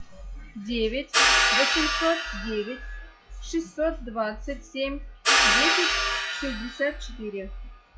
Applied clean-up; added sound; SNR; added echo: classical method log-MMSE.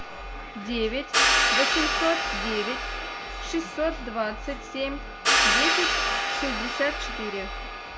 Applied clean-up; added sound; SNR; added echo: none; Hi-hat; -4 dB; none.